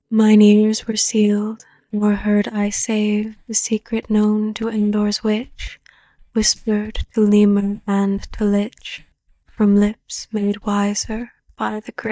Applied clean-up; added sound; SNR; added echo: neural mask model DeepFilterNet 3.